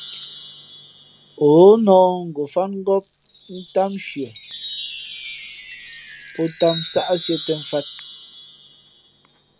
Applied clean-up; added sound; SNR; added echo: none; Wind chime; 15 dB; none.